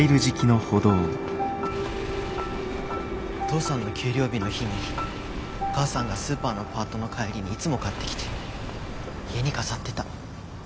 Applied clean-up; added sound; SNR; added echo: none; Engine / Car; 9 dB; none.